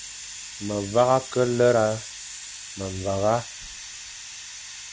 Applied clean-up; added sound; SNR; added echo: none; Hiss; 12 dB; none.